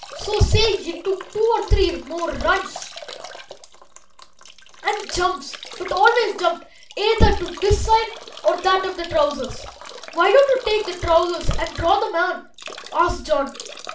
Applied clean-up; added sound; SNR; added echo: none; Drip / Trickle, dribble / Bathtub (filling or washing); 16 dB; reverberation time 0.3 s.